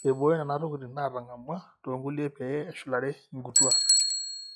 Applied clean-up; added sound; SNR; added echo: classical method log-MMSE.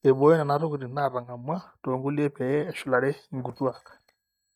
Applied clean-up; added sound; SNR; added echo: neural mask model DeepFilterNet 3.